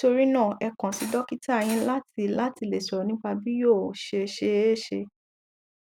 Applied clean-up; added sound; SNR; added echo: none; Cutlery, silverware; 13 dB; none.